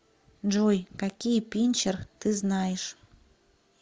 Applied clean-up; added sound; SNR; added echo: none; none; none; none.